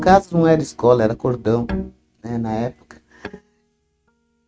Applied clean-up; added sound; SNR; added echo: neural mask model RNNoise.